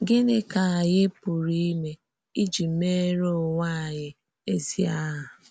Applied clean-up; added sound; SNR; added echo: none; none; none; none.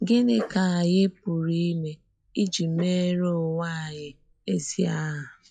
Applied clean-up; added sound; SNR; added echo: classical method log-MMSE.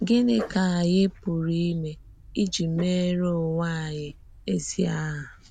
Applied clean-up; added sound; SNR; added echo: none; Dog; 19 dB; none.